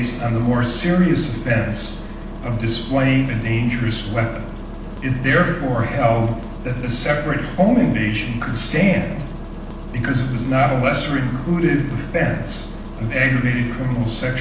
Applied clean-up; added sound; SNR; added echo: none; Engine starting; 10 dB; reverberation time 0.8 s.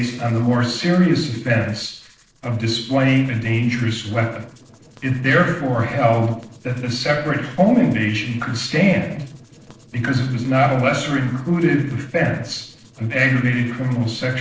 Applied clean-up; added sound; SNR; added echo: neural separator model SepFormer DNS4.